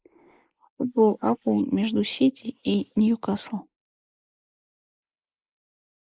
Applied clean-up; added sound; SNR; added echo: neural mask model Resemble Enhance denoiser.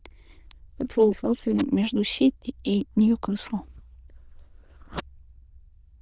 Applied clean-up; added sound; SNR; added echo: neural diffusion model UNIVERSE++.